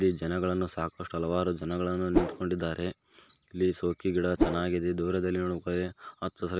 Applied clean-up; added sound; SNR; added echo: none; Whoosh, swoosh, swish; -2 dB; none.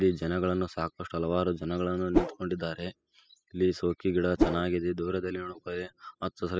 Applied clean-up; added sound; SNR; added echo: classical method spectral subtraction.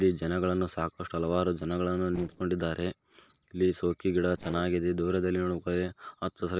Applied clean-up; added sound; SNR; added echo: neural separator model SepFormer DNS4.